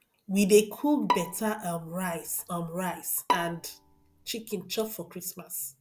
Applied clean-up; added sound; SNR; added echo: none; Bowed string instrument; 6 dB; none.